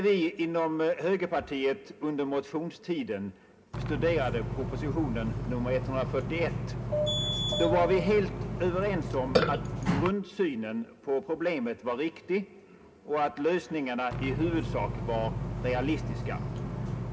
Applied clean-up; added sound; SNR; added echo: none; Burping, eructation; 4 dB; reverberation time 0.3 s.